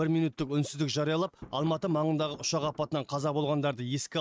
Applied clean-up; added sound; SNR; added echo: neural mask model RNNoise.